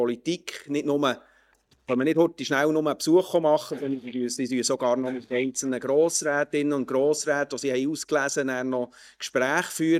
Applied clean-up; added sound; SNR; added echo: neural mask model DeepFilterNet 3.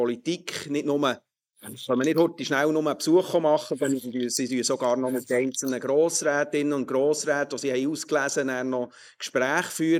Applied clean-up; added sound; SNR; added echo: neural mask model Resemble Enhance denoiser.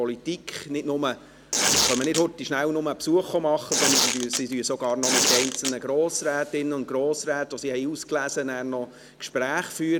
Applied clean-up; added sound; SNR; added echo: none; Tearing; -3 dB; none.